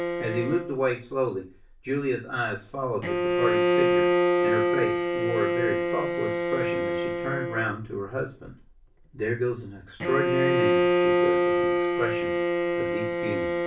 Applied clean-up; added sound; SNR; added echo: none; Bowed string instrument; -5 dB; reverberation time 0.3 s.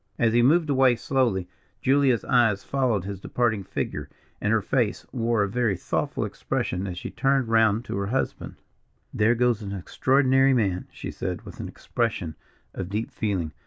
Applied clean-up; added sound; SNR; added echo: none; none; none; none.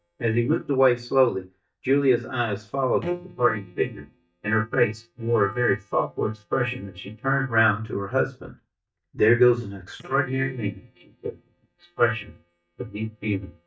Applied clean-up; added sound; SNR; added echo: neural mask model DeepFilterNet 3.